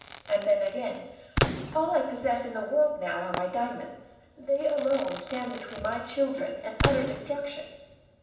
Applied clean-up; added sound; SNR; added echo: none; Crackle / Fireworks; 6 dB; reverberation time 0.9 s.